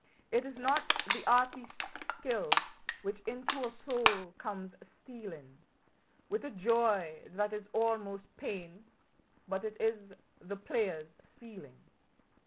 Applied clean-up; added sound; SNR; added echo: none; Crushing; -2 dB; none.